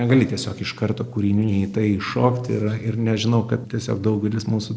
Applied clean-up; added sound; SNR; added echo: neural separator model SepFormer DNS4.